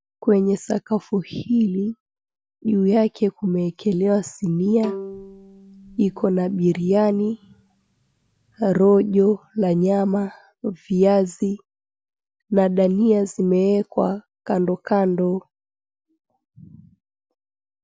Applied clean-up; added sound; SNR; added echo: none; Bowed string instrument; 17 dB; none.